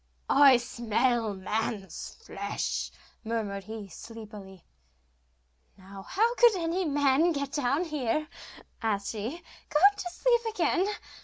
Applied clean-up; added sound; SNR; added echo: none; none; none; none.